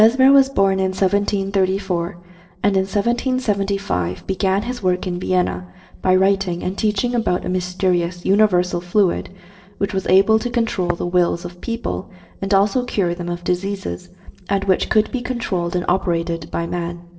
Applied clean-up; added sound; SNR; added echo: neural separator model SepFormer DNS4.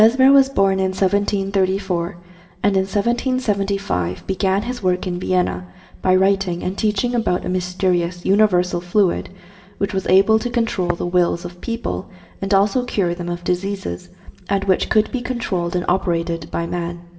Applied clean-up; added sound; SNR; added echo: none; Tap; 16 dB; reverberation time 1.0 s.